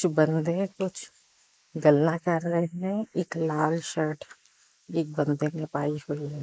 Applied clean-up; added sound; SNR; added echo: neural mask model Resemble Enhance denoiser.